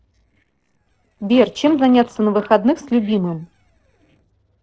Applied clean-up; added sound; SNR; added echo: neural separator model SepFormer DNS4.